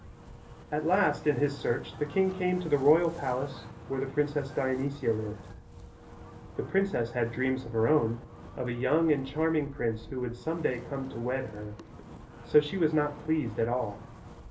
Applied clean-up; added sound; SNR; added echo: none; Wind; 15 dB; reverberation time 0.3 s.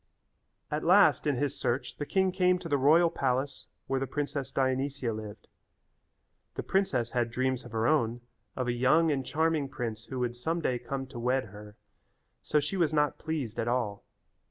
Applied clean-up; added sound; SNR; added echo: none; none; none; none.